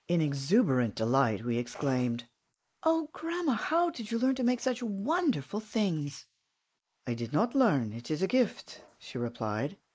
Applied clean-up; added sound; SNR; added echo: neural mask model Resemble Enhance denoiser.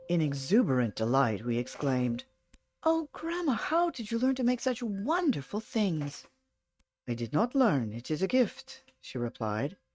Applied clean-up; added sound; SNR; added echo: neural mask model RNNoise.